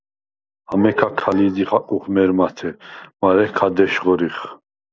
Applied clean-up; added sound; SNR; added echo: none; none; none; none.